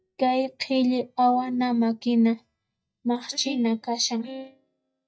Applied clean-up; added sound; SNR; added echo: neural mask model DeepFilterNet 3.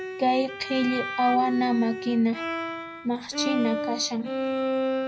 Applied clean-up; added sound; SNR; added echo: none; Bowed string instrument; 4 dB; reverberation time 0.4 s.